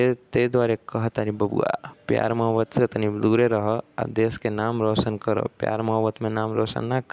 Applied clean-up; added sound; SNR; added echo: none; none; none; none.